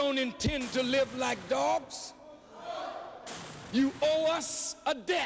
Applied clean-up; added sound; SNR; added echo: none; Boom; 16 dB; none.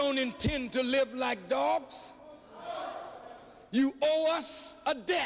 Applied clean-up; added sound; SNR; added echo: none; none; none; none.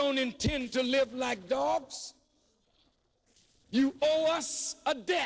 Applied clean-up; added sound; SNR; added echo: neural separator model SepFormer DNS4.